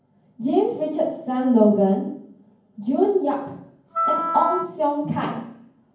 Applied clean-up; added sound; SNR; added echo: none; Wind instrument, woodwind instrument; 5 dB; reverberation time 0.9 s.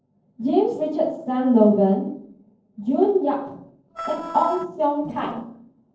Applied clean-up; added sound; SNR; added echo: neural separator model SepFormer DNS4.